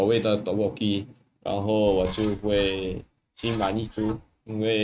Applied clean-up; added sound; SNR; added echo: neural mask model RNNoise.